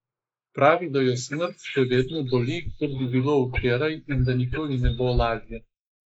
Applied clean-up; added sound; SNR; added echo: neural mask model Resemble Enhance denoiser.